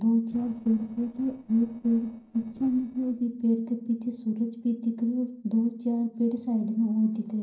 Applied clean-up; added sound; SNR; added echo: neural separator model SepFormer DNS4.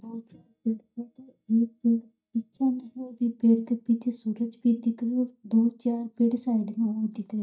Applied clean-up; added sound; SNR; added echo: neural mask model DeepFilterNet 3.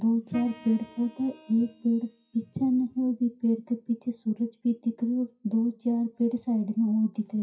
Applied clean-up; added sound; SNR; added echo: classical method WPE with log-MMSE.